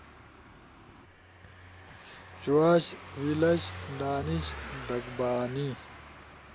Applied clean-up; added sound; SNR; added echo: none; Car passing by / Engine; 13 dB; none.